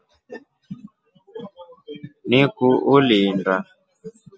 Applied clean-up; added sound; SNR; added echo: none; none; none; none.